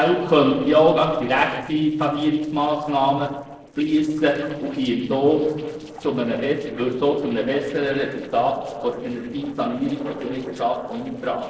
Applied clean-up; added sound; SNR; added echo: neural separator model SepFormer DNS4.